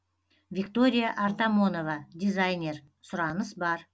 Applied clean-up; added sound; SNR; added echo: none; Snare drum; 19 dB; none.